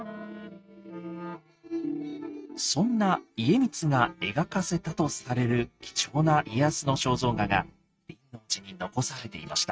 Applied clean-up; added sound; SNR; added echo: neural mask model RNNoise.